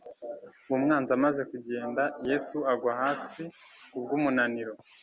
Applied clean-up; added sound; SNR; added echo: none; none; none; none.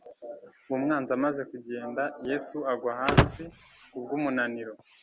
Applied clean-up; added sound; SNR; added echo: none; Slam / Wood; -3 dB; none.